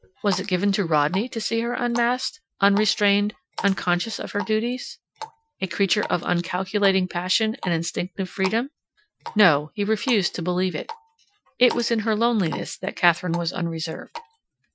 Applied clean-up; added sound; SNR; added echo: classical method Wiener filter.